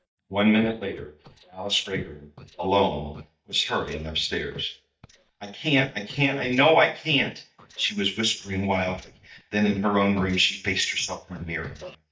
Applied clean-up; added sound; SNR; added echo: neural mask model DeepFilterNet 3.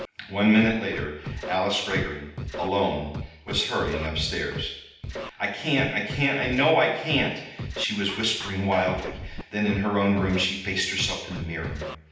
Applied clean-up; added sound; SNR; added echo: none; Scratching (performance technique); 11 dB; reverberation time 0.8 s.